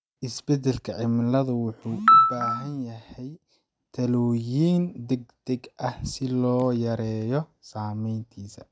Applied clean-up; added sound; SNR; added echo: none; none; none; none.